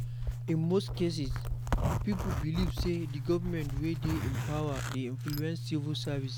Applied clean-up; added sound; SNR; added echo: none; Zipper (clothing); 0 dB; none.